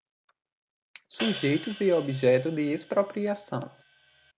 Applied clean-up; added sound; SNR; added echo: none; Hi-hat; 10 dB; none.